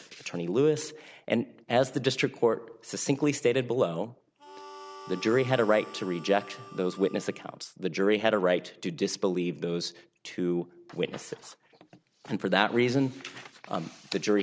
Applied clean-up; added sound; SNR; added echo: none; Harmonica; 18 dB; none.